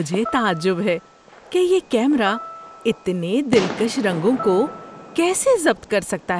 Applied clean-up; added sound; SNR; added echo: none; Fireworks + Piano; 13 dB; none.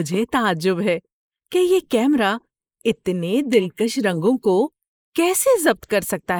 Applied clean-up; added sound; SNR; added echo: neural mask model Resemble Enhance denoiser.